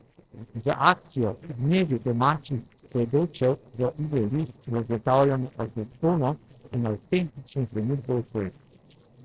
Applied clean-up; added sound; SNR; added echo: neural separator model SepFormer DNS4.